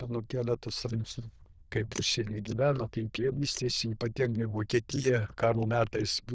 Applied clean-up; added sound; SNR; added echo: neural diffusion model UNIVERSE++.